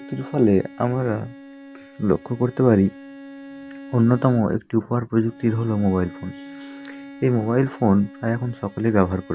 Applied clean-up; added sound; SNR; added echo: none; Bowed string instrument; 19 dB; none.